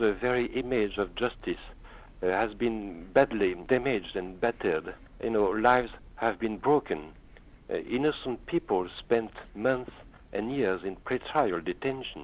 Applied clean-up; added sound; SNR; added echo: none; none; none; none.